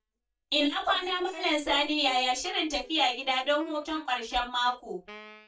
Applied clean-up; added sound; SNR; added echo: neural mask model DeepFilterNet 3.